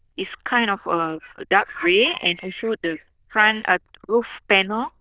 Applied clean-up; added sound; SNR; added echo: neural diffusion model UNIVERSE++.